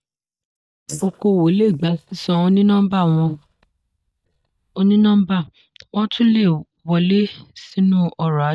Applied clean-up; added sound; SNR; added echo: neural mask model DeepFilterNet 3.